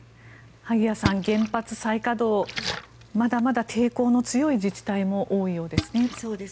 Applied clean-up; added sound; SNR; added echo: none; Splash, splatter; 11 dB; none.